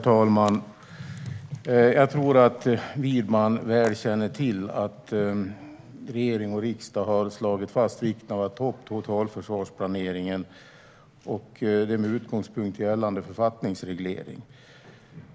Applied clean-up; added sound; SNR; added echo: none; none; none; none.